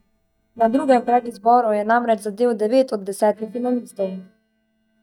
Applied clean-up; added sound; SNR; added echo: neural mask model DeepFilterNet 3.